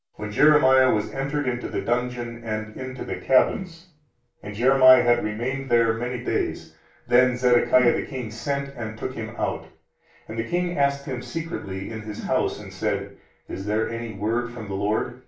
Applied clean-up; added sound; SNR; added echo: none; Whoosh, swoosh, swish; 17 dB; reverberation time 0.3 s.